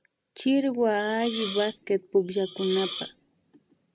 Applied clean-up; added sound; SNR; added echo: none; Hiss; 9 dB; none.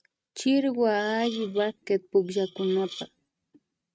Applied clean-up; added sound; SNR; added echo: neural mask model RNNoise.